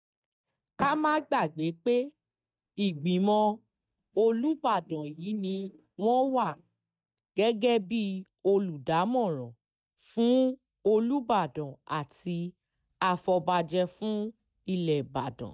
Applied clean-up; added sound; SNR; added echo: neural mask model DeepFilterNet 3.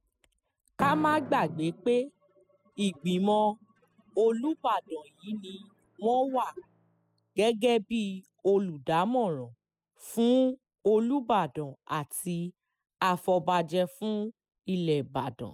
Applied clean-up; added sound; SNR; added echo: classical method spectral subtraction.